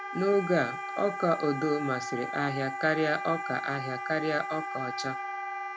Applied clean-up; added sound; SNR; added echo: none; Wind instrument, woodwind instrument + Wind instrument, woodwind instrument; 6 dB; none.